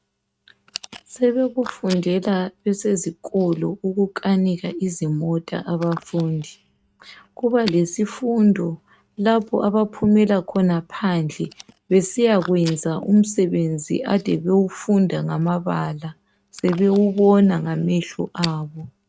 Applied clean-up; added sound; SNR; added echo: neural mask model RNNoise.